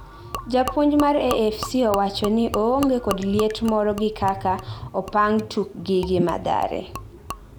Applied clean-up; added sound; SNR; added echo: none; Gurgling / Liquid; 12 dB; none.